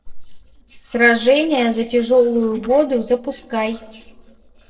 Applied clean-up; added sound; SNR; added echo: neural separator model SepFormer DNS4.